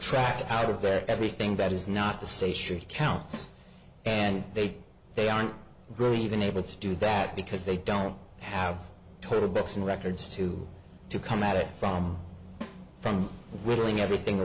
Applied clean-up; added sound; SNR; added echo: none; Snare drum; 19 dB; none.